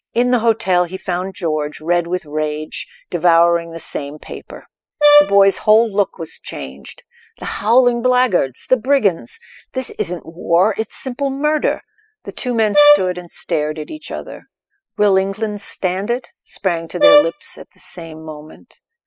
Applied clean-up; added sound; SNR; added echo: classical method spectral subtraction.